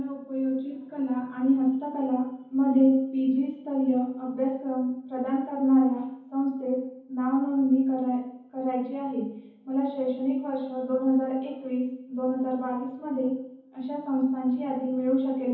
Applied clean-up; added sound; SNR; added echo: none; none; none; reverberation time 0.9 s.